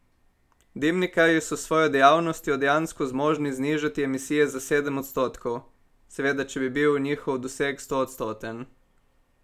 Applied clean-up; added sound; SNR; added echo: none; none; none; none.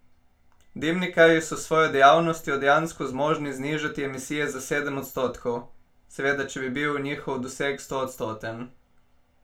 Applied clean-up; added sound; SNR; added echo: none; none; none; reverberation time 0.2 s.